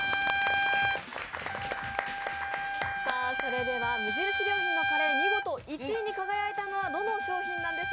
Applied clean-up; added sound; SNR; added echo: none; Trumpet; -3 dB; none.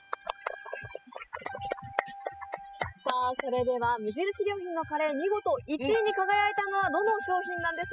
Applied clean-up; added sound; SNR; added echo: classical method spectral subtraction.